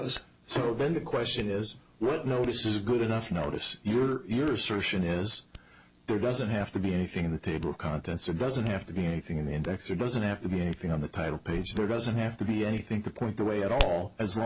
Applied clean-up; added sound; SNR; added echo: none; Hands; 13 dB; none.